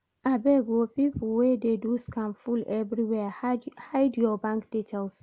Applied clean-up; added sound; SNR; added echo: none; none; none; none.